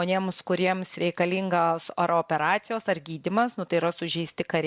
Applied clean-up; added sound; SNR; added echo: none; none; none; none.